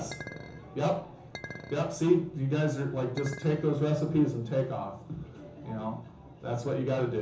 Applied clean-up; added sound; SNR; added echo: none; Chink, clink; 15 dB; reverberation time 0.7 s.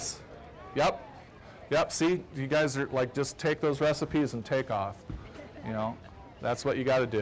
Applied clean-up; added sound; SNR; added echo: none; none; none; none.